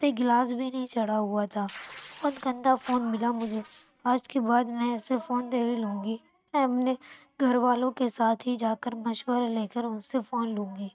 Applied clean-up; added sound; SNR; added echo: neural mask model RNNoise.